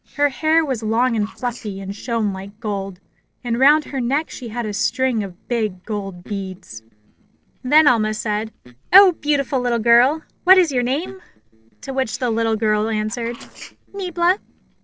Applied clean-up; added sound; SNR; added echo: neural separator model SepFormer DNS4.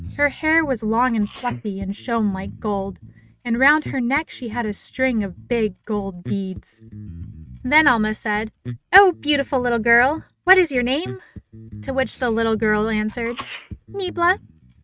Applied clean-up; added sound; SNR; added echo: neural mask model RNNoise.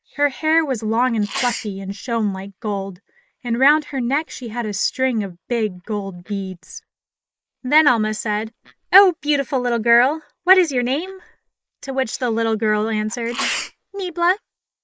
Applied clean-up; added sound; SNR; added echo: neural mask model Resemble Enhance denoiser.